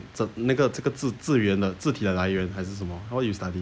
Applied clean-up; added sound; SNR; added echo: none; none; none; none.